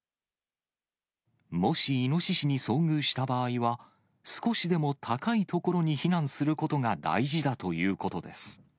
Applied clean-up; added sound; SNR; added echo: none; none; none; none.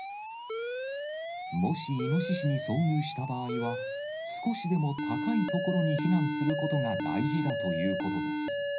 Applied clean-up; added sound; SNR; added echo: none; Alarm; 3 dB; reverberation time 0.4 s.